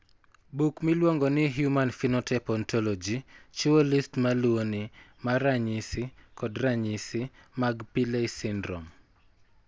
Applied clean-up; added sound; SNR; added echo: none; none; none; none.